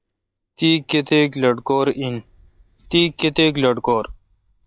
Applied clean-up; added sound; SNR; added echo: neural mask model DeepFilterNet 3.